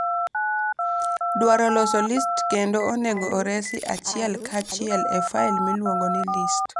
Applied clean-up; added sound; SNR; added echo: none; Telephone; 1 dB; none.